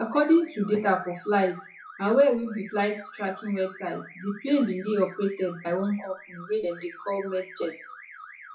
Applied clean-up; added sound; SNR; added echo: classical method WPE with log-MMSE.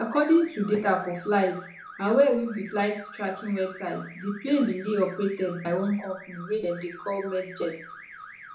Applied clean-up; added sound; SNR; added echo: none; Alarm / Car; 17 dB; reverberation time 0.7 s.